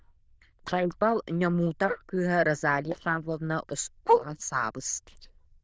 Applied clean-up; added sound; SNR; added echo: neural diffusion model UNIVERSE++.